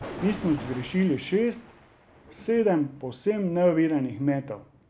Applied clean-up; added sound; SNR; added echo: none; Thunder; 17 dB; none.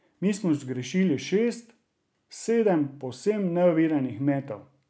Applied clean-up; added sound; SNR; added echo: none; none; none; none.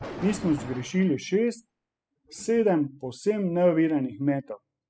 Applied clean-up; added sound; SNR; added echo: classical method spectral subtraction.